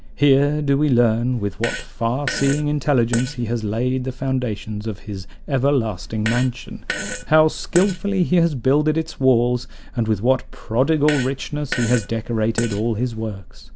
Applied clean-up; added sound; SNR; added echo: none; Fart; 11 dB; none.